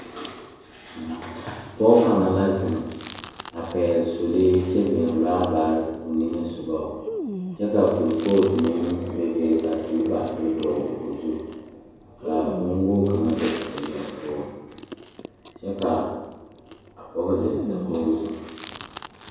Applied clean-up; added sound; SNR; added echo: none; Chewing, mastication; 13 dB; reverberation time 1.0 s.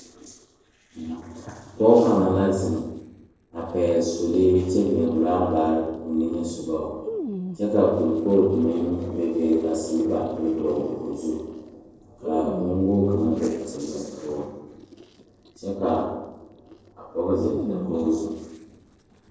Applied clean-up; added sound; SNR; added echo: neural separator model SepFormer DNS4.